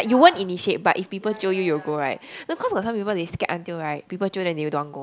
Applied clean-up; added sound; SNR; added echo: none; none; none; none.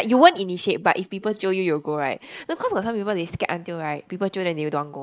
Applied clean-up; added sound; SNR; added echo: neural mask model Resemble Enhance denoiser.